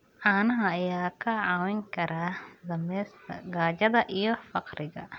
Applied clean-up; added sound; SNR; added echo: none; none; none; none.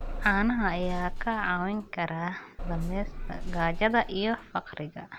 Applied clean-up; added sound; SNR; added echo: none; Bus / Engine; 6 dB; none.